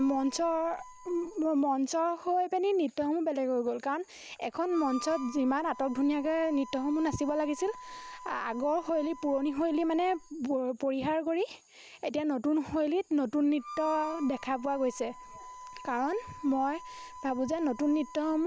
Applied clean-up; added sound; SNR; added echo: none; Harmonica; 17 dB; none.